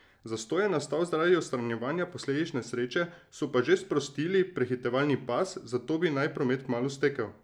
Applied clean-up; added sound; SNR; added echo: none; none; none; none.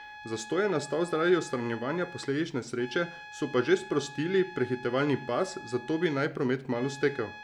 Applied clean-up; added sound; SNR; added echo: none; Trumpet; 16 dB; none.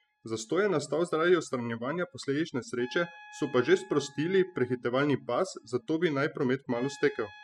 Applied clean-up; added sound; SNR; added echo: classical method spectral subtraction.